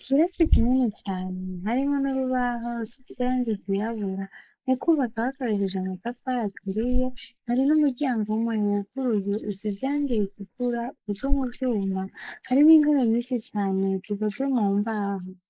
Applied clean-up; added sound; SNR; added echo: neural mask model Resemble Enhance denoiser.